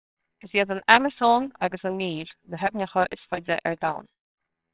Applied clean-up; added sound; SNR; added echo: neural separator model SepFormer WHAMR!.